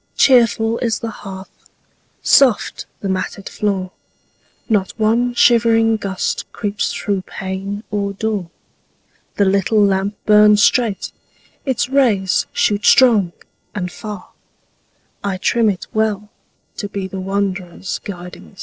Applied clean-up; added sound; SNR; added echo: neural separator model SepFormer DNS4.